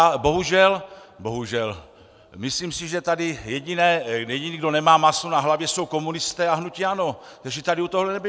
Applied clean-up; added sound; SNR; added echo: none; none; none; none.